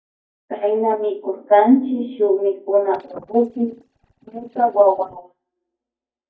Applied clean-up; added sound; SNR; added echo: neural mask model DeepFilterNet 3.